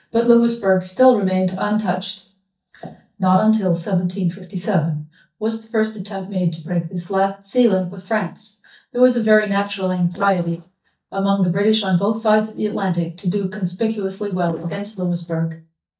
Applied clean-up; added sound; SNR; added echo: neural mask model DeepFilterNet 3.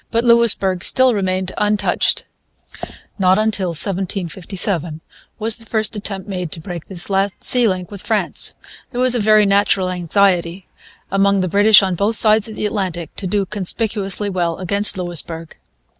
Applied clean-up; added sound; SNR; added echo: none; none; none; none.